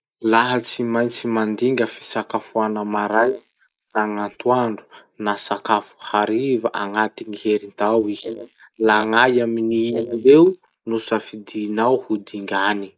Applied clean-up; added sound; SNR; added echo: neural mask model Resemble Enhance denoiser.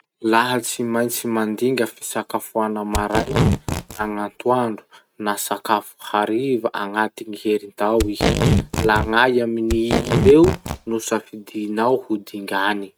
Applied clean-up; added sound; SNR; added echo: neural mask model RNNoise.